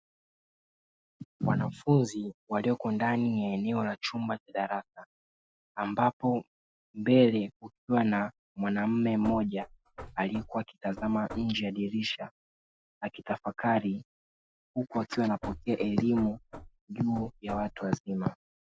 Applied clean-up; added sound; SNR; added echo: classical method Wiener filter.